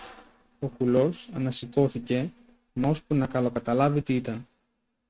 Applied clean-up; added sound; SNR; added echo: neural mask model RNNoise.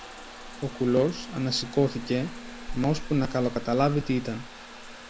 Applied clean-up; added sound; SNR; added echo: none; Trickle, dribble / Bathtub (filling or washing) / Water tap, faucet; 11 dB; none.